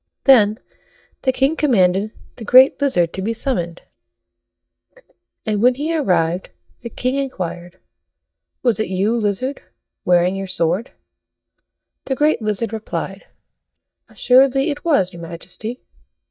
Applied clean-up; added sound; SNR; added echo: neural mask model DeepFilterNet 3.